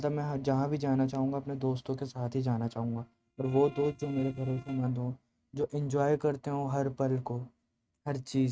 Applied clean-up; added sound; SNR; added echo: neural mask model RNNoise.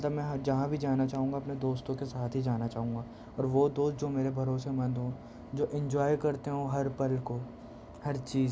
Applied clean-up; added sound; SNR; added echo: none; none; none; none.